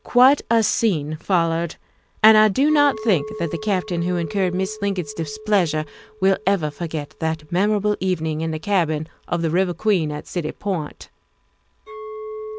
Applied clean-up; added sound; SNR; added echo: none; Chink, clink; 17 dB; none.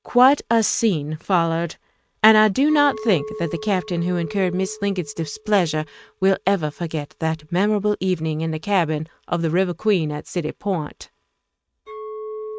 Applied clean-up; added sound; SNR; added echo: neural mask model RNNoise.